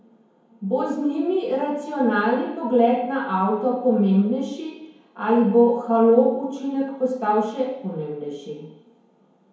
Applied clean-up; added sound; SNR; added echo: none; none; none; reverberation time 0.9 s.